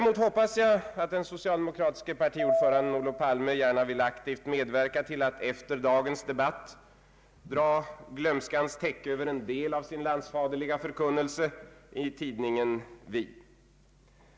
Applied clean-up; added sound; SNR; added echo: none; Piano; 3 dB; none.